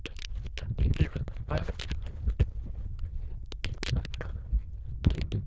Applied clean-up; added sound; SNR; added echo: neural diffusion model UNIVERSE++.